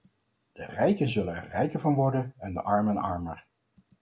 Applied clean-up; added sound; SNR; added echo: none; none; none; none.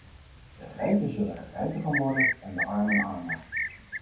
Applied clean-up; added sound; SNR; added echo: none; Cricket; 3 dB; reverberation time 0.7 s.